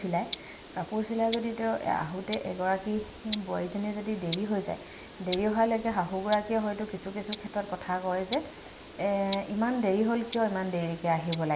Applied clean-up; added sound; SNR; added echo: none; Tick-tock; 14 dB; reverberation time 0.7 s.